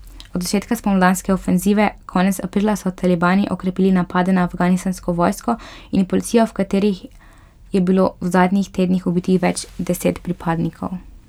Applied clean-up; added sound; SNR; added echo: none; none; none; none.